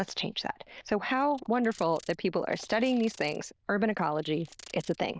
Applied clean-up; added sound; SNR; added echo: neural diffusion model UNIVERSE++.